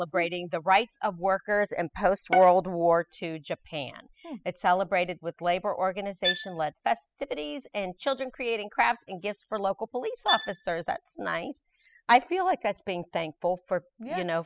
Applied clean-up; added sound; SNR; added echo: classical method spectral subtraction.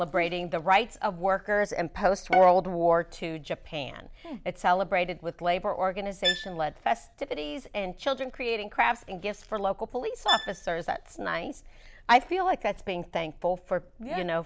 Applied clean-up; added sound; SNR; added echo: none; Bowed string instrument + Bowed string instrument; 6 dB; none.